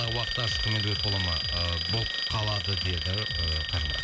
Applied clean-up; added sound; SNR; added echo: none; Alarm; 0 dB; none.